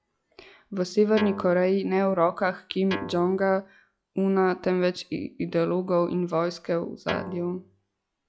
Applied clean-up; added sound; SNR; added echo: classical method log-MMSE.